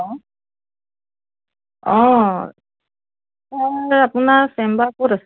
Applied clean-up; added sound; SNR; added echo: none; none; none; none.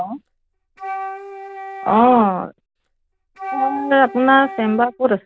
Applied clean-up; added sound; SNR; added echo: none; Wind instrument, woodwind instrument; 13 dB; none.